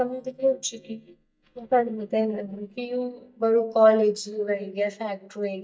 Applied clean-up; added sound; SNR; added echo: neural mask model DeepFilterNet 3.